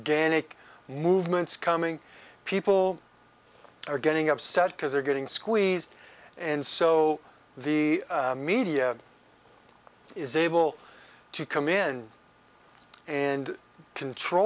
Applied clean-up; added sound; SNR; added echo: none; none; none; none.